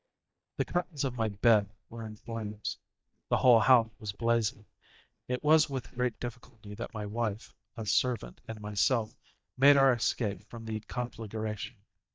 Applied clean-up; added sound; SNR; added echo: neural mask model DeepFilterNet 3.